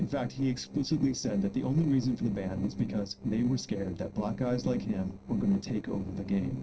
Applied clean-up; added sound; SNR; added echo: neural separator model SepFormer DNS4.